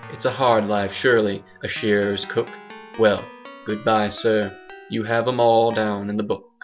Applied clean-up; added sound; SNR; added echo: none; Keyboard (musical); 20 dB; none.